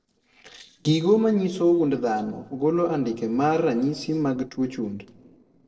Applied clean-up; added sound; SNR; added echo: neural separator model SepFormer DNS4.